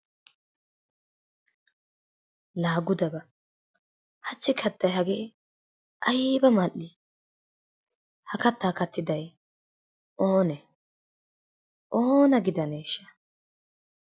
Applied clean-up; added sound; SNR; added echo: none; none; none; none.